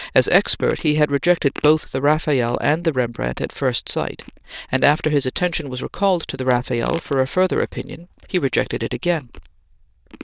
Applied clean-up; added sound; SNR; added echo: neural diffusion model UNIVERSE++.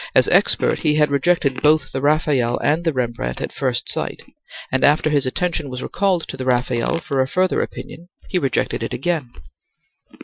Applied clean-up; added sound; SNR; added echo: classical method Wiener filter.